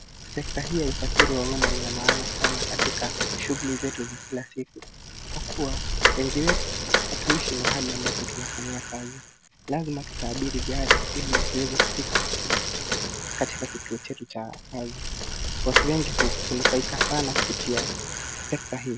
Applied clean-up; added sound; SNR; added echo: none; Bicycle; -5 dB; none.